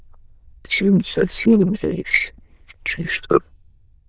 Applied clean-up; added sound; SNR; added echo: neural diffusion model UNIVERSE++.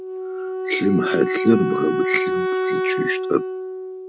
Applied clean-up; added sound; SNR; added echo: none; Wind instrument, woodwind instrument; 1 dB; none.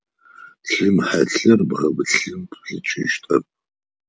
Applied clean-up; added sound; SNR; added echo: none; none; none; none.